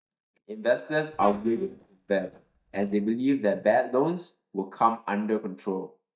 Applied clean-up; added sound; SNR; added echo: neural mask model DeepFilterNet 3.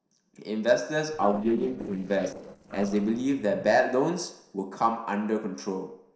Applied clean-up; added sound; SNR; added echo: neural separator model SepFormer DNS4.